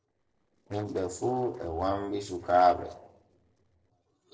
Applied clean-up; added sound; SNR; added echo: neural separator model SepFormer DNS4.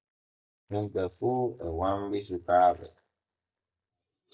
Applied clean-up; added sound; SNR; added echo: neural mask model DeepFilterNet 3.